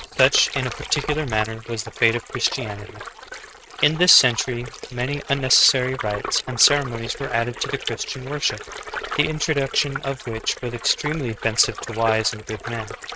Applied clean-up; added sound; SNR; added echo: neural mask model RNNoise.